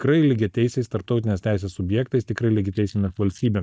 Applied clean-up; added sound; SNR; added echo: neural mask model DeepFilterNet 3.